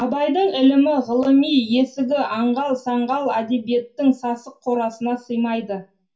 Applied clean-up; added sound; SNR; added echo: none; none; none; reverberation time 0.2 s.